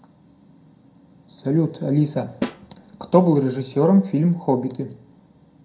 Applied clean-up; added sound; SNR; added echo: none; Snare drum; 12 dB; reverberation time 0.2 s.